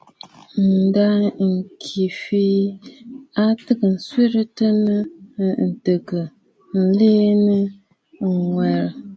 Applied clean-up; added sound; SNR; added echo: none; none; none; none.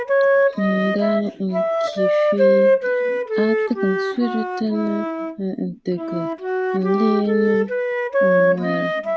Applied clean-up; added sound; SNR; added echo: none; Wind instrument, woodwind instrument; -4 dB; none.